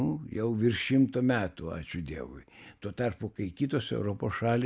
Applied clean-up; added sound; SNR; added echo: none; none; none; none.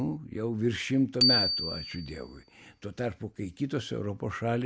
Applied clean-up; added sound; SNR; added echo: none; Bicycle bell; 1 dB; none.